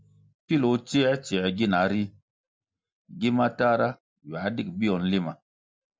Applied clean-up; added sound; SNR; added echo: none; none; none; none.